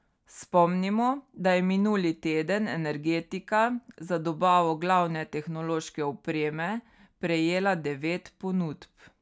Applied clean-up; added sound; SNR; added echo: none; none; none; none.